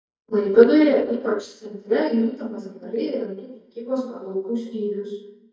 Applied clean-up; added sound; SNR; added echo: neural mask model DeepFilterNet 3.